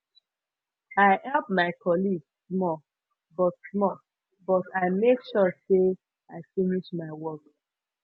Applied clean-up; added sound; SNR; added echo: none; none; none; none.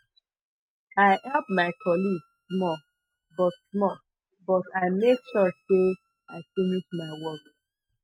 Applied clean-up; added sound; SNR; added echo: neural mask model RNNoise.